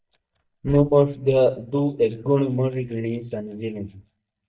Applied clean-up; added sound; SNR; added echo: neural mask model DeepFilterNet 3.